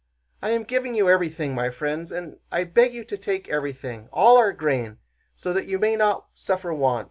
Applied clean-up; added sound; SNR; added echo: none; none; none; none.